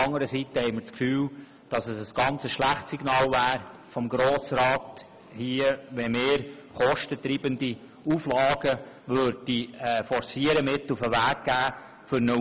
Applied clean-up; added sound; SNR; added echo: none; none; none; none.